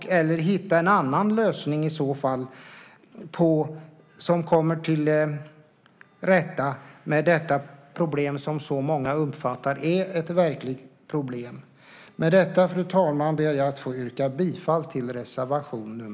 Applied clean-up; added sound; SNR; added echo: none; none; none; none.